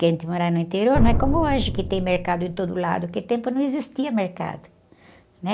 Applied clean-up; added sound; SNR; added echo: none; Drum; 2 dB; none.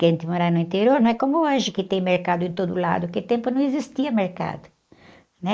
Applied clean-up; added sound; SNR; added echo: neural mask model Resemble Enhance denoiser.